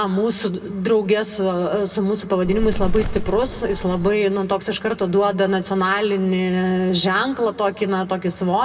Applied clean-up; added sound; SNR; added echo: none; Bird; 3 dB; reverberation time 1.2 s.